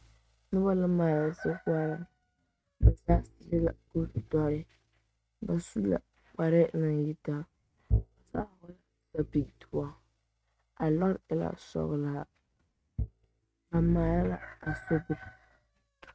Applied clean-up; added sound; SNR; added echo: neural mask model RNNoise.